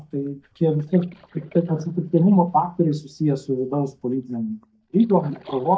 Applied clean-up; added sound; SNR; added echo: neural mask model DeepFilterNet 3.